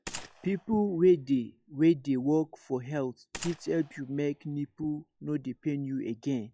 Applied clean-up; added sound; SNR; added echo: classical method log-MMSE.